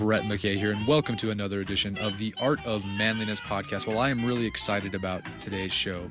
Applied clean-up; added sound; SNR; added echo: none; Squeak; 18 dB; none.